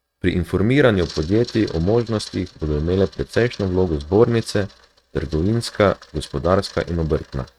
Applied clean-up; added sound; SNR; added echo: neural mask model RNNoise.